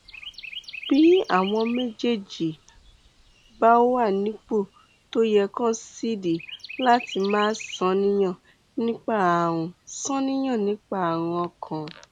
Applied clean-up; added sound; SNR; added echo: none; Chirp, tweet; 19 dB; none.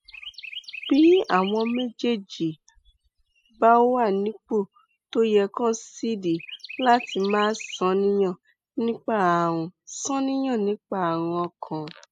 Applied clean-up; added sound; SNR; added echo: classical method spectral subtraction.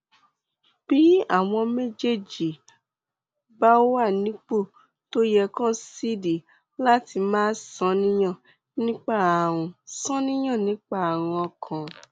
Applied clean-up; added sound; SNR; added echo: none; none; none; none.